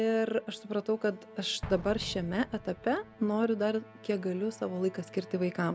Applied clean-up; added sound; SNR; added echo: none; Musical instrument + Explosion; 16 dB; none.